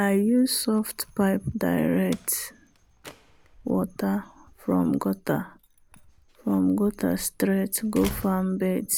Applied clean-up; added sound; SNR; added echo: none; Slam; 20 dB; none.